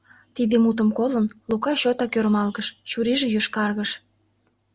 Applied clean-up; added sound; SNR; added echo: none; none; none; none.